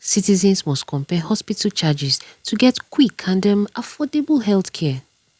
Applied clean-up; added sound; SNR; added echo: none; none; none; none.